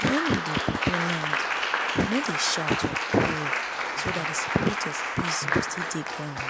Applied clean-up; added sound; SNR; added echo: none; Applause; 0 dB; none.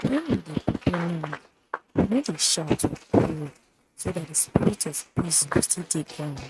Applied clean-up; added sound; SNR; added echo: neural mask model RNNoise.